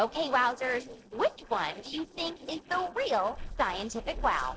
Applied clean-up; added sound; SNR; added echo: neural separator model SepFormer DNS4.